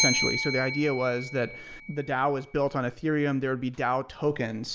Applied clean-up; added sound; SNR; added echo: none; Bell; 6 dB; none.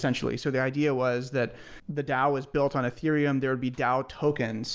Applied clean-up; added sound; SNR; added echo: none; none; none; none.